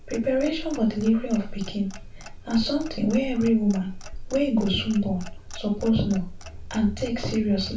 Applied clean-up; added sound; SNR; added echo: none; Clock; 11 dB; reverberation time 0.3 s.